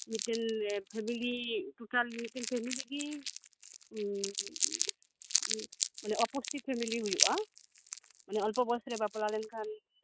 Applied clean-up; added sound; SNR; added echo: neural mask model RNNoise.